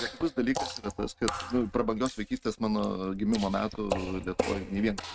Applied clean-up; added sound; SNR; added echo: neural mask model RNNoise.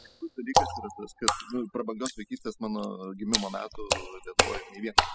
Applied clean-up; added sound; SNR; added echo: classical method spectral subtraction.